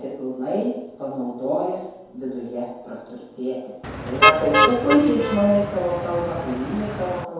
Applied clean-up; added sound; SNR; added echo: none; Motor vehicle (road); -1 dB; reverberation time 2.3 s.